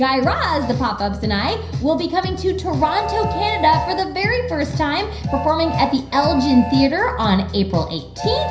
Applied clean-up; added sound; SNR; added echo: none; Train; 11 dB; reverberation time 0.5 s.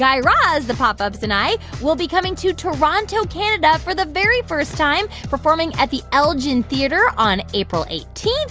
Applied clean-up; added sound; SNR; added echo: none; none; none; none.